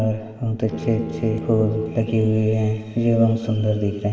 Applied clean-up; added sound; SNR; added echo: none; Bowed string instrument; 15 dB; reverberation time 2.4 s.